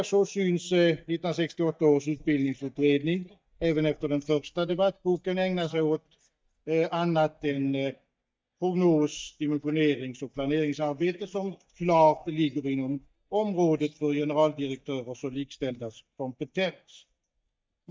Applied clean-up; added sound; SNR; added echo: neural mask model DeepFilterNet 3.